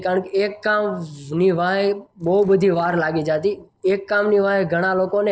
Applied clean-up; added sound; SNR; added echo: neural separator model SepFormer DNS4.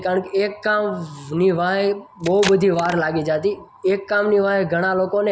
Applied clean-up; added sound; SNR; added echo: none; Packing tape, duct tape; 12 dB; none.